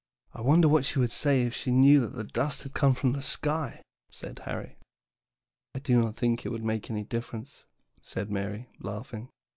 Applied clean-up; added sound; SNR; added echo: none; none; none; none.